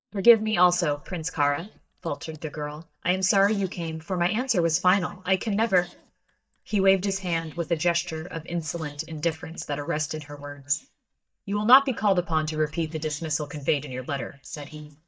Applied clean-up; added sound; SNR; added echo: neural mask model DeepFilterNet 3.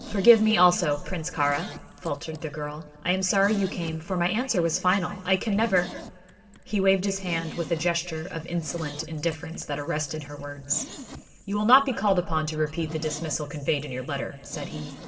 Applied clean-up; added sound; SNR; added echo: none; Zipper (clothing); 17 dB; reverberation time 2.6 s.